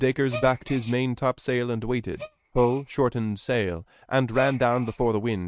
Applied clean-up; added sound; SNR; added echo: neural mask model RNNoise.